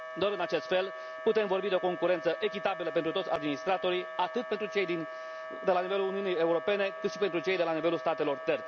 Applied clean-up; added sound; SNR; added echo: none; Wind instrument, woodwind instrument; 10 dB; none.